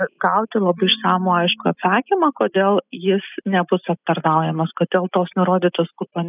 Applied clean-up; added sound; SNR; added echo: classical method spectral subtraction.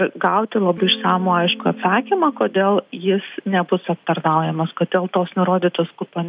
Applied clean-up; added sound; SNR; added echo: none; Electric guitar / Strum; 15 dB; none.